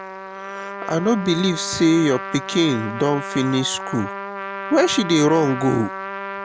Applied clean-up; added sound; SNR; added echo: none; Trumpet; 10 dB; none.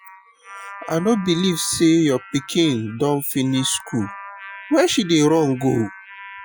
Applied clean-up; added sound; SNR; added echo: classical method Wiener filter.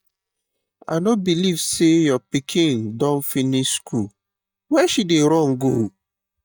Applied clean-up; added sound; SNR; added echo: neural mask model DeepFilterNet 3.